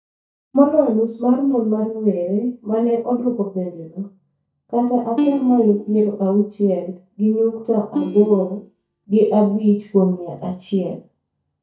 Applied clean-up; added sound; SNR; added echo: neural mask model DeepFilterNet 3.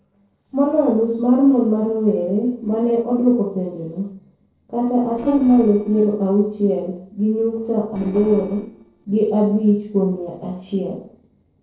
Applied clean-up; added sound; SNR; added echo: neural separator model SepFormer DNS4.